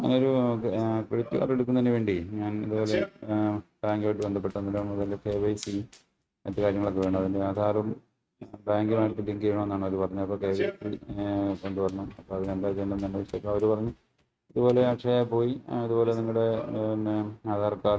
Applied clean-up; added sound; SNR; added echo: neural mask model RNNoise.